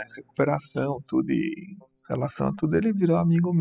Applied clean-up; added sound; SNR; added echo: classical method spectral subtraction.